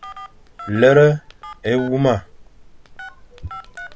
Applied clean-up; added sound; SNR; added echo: none; Telephone; 18 dB; none.